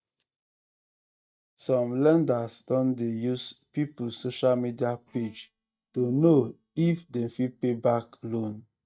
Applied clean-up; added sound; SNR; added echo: neural mask model DeepFilterNet 3.